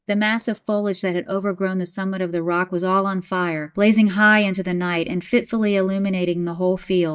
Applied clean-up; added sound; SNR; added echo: neural mask model DeepFilterNet 3.